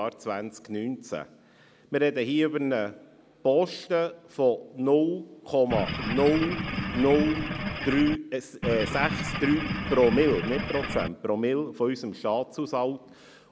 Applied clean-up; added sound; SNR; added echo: none; Engine / Boat, Water vehicle; 4 dB; none.